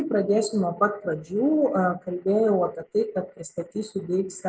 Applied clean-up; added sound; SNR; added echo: none; none; none; none.